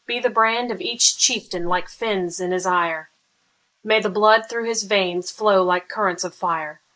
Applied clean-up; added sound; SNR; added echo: neural mask model Resemble Enhance denoiser.